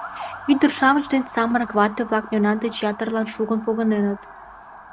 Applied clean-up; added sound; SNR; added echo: none; Motor vehicle (road) / Siren; 16 dB; none.